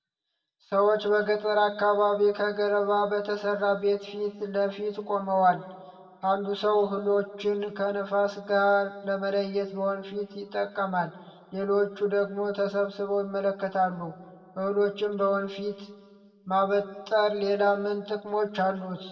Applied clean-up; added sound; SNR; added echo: none; none; none; reverberation time 1.3 s.